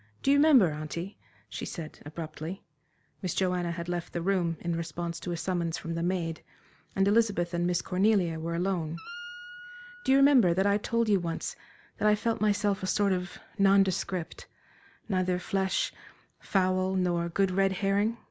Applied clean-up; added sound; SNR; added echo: none; Wind instrument, woodwind instrument; 16 dB; none.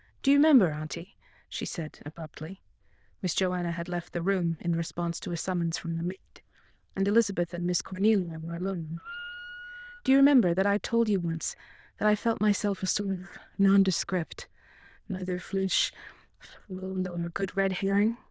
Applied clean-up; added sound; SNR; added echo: neural diffusion model UNIVERSE++.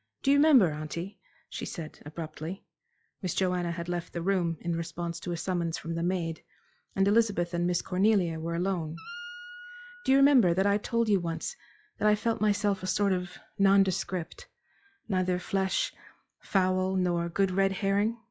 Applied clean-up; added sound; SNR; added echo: classical method log-MMSE.